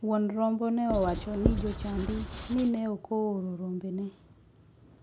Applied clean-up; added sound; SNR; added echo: none; Writing; 3 dB; none.